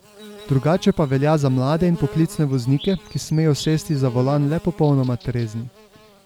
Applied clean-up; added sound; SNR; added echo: none; Buzz / Bird; 20 dB; none.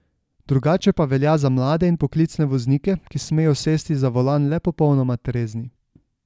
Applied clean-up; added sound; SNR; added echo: none; none; none; none.